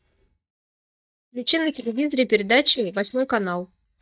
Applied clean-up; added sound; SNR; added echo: neural mask model DeepFilterNet 3.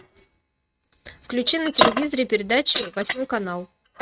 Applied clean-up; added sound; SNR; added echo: neural mask model RNNoise.